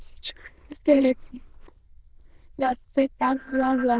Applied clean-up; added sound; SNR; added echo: neural diffusion model UNIVERSE++.